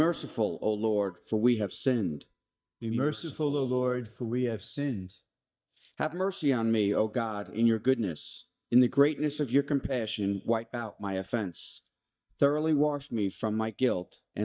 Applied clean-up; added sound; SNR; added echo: neural mask model DeepFilterNet 3.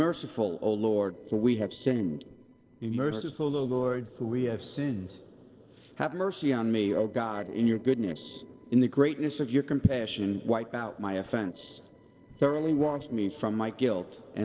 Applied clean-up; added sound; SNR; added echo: neural separator model SepFormer DNS4.